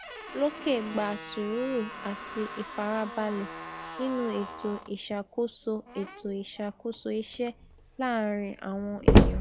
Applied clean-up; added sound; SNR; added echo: none; Slam; -1 dB; none.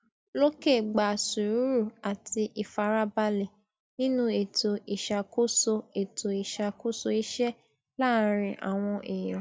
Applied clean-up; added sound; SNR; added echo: none; none; none; none.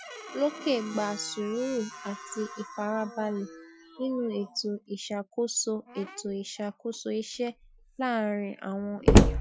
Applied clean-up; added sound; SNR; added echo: classical method Wiener filter.